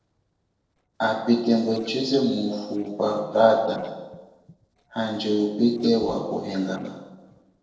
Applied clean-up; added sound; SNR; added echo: neural separator model SepFormer DNS4.